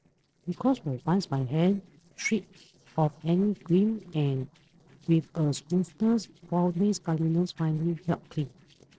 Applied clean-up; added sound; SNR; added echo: neural separator model SepFormer DNS4.